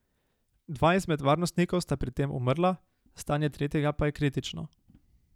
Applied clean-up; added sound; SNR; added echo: none; none; none; none.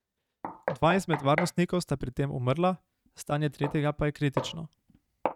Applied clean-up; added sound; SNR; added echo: neural mask model RNNoise.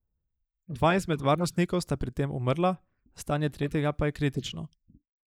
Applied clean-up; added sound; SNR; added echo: neural mask model Resemble Enhance denoiser.